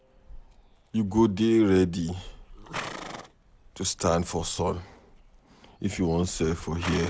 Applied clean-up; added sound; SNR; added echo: none; Livestock, farm animals, working animals; 16 dB; none.